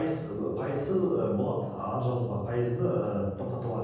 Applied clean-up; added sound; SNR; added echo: none; none; none; reverberation time 1.3 s.